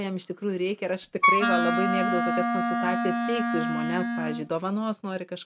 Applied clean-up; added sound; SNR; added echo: none; Wind instrument, woodwind instrument; -4 dB; none.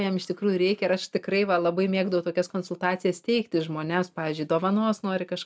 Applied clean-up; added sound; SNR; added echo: none; none; none; none.